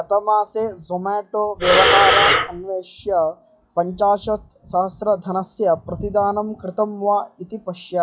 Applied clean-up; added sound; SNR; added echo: classical method WPE with log-MMSE.